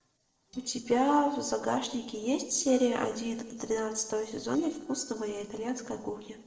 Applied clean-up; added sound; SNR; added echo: neural separator model SepFormer DNS4.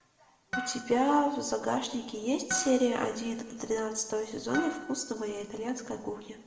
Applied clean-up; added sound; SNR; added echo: none; Harp; 12 dB; reverberation time 1.3 s.